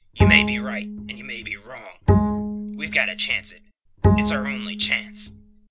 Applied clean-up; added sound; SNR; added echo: none; Bowed string instrument; -4 dB; none.